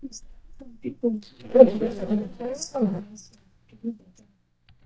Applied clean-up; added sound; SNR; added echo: neural mask model DeepFilterNet 3.